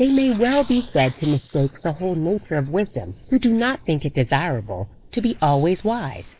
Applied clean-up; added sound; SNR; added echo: neural mask model Resemble Enhance denoiser.